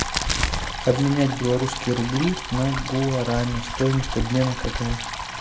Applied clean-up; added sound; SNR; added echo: none; Stream + Crack; 5 dB; none.